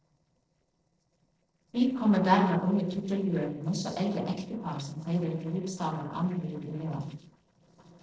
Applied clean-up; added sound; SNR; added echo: neural separator model SepFormer DNS4.